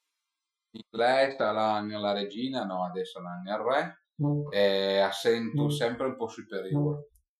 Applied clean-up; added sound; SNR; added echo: classical method Wiener filter.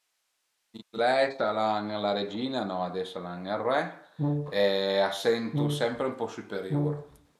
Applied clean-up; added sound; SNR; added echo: none; Brass instrument; 2 dB; none.